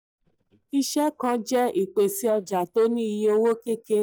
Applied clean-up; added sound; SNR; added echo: neural mask model DeepFilterNet 3.